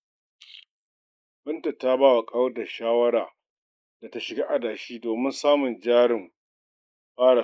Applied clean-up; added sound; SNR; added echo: neural mask model Resemble Enhance denoiser.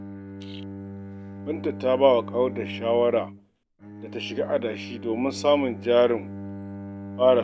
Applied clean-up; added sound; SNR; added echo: none; Bowed string instrument; 12 dB; none.